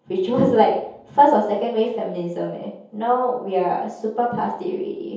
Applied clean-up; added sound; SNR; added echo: none; none; none; reverberation time 0.7 s.